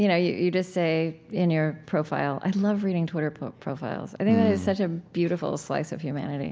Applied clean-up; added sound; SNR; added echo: none; none; none; none.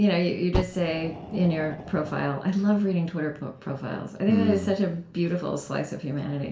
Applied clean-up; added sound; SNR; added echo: none; Fire; 10 dB; reverberation time 0.4 s.